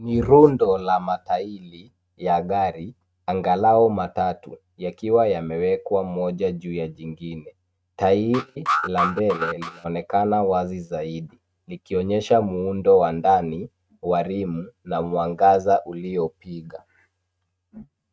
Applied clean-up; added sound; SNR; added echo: neural mask model RNNoise.